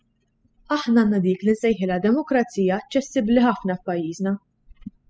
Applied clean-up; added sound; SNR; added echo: classical method spectral subtraction.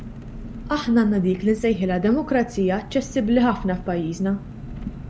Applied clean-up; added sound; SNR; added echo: none; Engine; 13 dB; none.